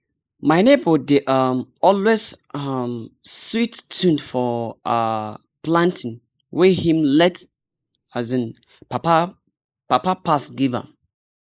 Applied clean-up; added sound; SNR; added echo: neural mask model Resemble Enhance denoiser.